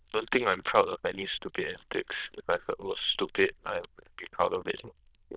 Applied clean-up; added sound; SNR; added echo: neural diffusion model UNIVERSE++.